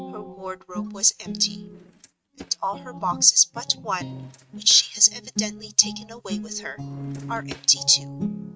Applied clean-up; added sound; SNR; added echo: neural mask model RNNoise.